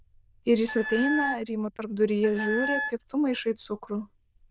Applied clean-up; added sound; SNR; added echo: neural diffusion model UNIVERSE++.